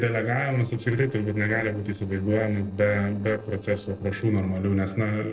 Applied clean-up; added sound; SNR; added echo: neural separator model SepFormer DNS4.